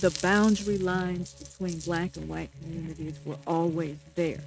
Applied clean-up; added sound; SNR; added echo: neural mask model RNNoise.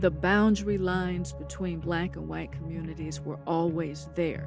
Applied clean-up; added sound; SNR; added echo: none; none; none; none.